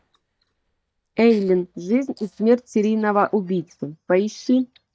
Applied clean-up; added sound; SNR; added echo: neural mask model DeepFilterNet 3.